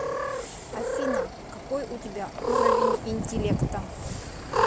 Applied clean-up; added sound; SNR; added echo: none; Cat; -2 dB; none.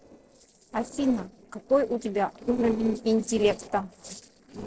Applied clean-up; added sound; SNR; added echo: neural separator model SepFormer DNS4.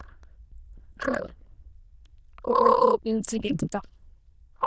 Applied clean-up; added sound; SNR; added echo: neural diffusion model UNIVERSE++.